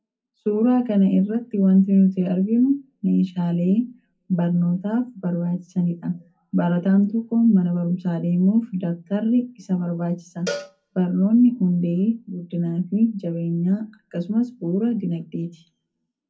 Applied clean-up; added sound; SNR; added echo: none; Cowbell; 15 dB; reverberation time 0.4 s.